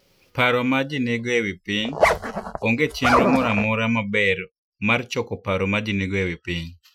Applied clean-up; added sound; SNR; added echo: classical method Wiener filter.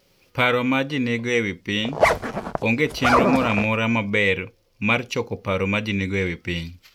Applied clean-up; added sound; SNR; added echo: none; Zipper (clothing); -1 dB; none.